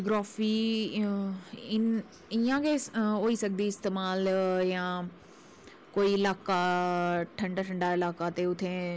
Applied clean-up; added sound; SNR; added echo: none; none; none; none.